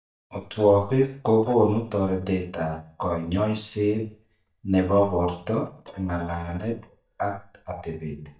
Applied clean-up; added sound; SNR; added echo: neural mask model DeepFilterNet 3.